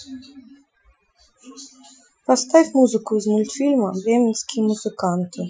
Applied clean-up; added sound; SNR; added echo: classical method Wiener filter.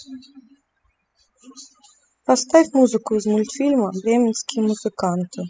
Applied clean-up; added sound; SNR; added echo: classical method spectral subtraction.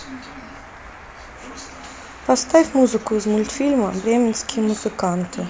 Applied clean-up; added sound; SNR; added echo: none; Applause; 20 dB; none.